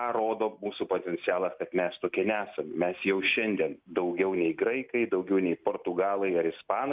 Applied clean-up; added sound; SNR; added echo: none; none; none; none.